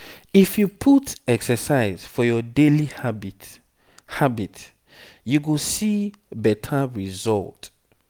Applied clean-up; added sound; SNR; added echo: none; none; none; none.